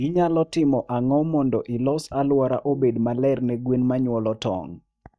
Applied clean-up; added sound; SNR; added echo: neural mask model DeepFilterNet 3.